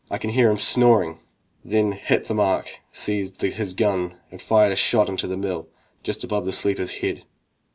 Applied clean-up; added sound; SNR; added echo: none; none; none; none.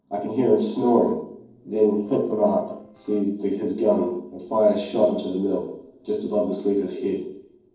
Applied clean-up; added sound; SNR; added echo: neural separator model SepFormer DNS4.